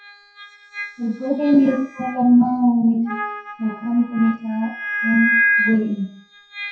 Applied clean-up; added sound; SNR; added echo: classical method WPE with log-MMSE.